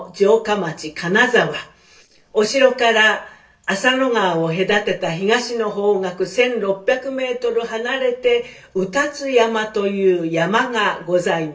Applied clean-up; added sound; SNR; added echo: neural separator model SepFormer DNS4.